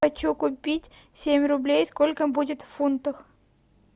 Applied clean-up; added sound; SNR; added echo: none; none; none; none.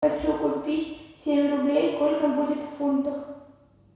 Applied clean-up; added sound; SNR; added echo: none; none; none; reverberation time 1.1 s.